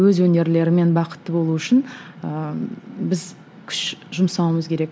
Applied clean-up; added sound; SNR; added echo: none; none; none; none.